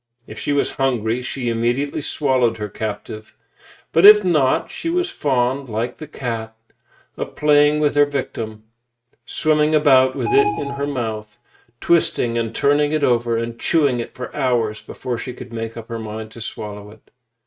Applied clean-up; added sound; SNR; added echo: neural mask model RNNoise.